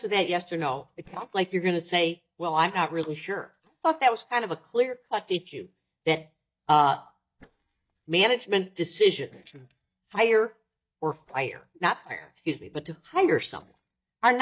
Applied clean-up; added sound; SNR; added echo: neural mask model DeepFilterNet 3.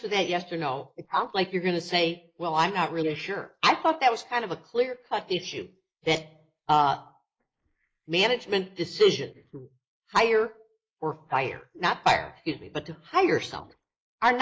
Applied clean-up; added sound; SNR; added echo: neural mask model Resemble Enhance denoiser.